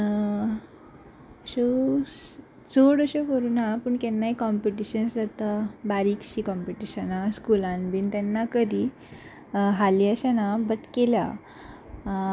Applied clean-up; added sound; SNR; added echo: none; none; none; none.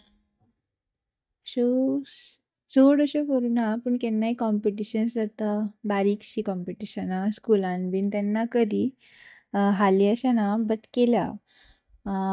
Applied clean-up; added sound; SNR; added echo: neural mask model DeepFilterNet 3.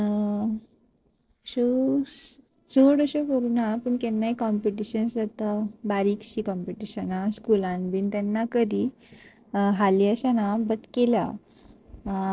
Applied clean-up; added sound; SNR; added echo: neural separator model SepFormer DNS4.